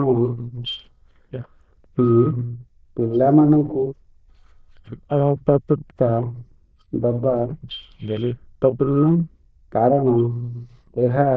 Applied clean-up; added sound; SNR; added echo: neural diffusion model UNIVERSE++.